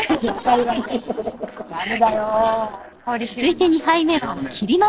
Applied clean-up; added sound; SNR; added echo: neural separator model SepFormer DNS4.